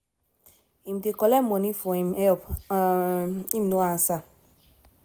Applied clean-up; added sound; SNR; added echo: none; none; none; none.